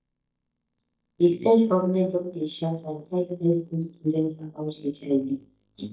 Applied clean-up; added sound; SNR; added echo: neural mask model DeepFilterNet 3.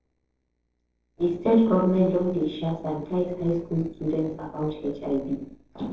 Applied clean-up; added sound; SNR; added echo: neural separator model SepFormer DNS4.